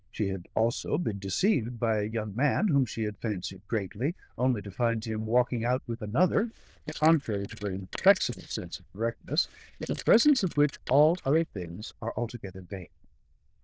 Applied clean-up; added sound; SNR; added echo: neural diffusion model UNIVERSE++.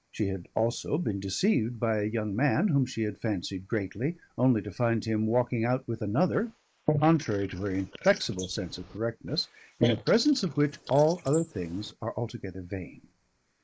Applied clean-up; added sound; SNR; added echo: neural mask model Resemble Enhance denoiser.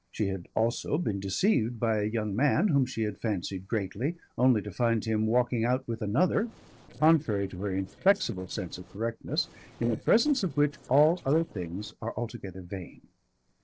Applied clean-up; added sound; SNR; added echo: neural separator model SepFormer DNS4.